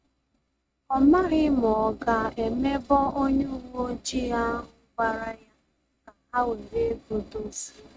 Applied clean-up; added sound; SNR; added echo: neural mask model RNNoise.